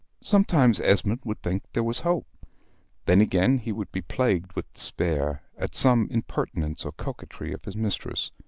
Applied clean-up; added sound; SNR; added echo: none; none; none; none.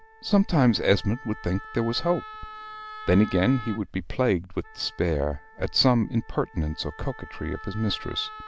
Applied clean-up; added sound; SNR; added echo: none; Wind instrument, woodwind instrument; 17 dB; none.